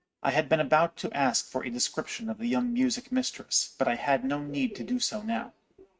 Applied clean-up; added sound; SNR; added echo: neural mask model RNNoise.